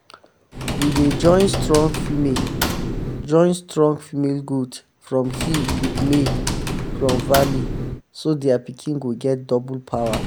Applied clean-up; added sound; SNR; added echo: none; Typing; 4 dB; none.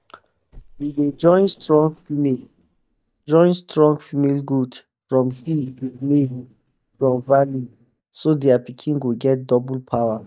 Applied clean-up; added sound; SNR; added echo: neural mask model DeepFilterNet 3.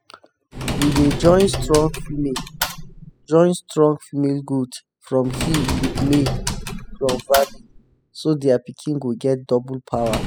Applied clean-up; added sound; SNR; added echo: classical method spectral subtraction.